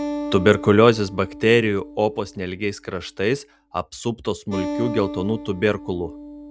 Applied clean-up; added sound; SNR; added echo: none; Acoustic guitar; 11 dB; none.